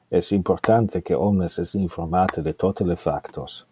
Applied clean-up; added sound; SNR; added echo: none; Tap / Glass; 17 dB; none.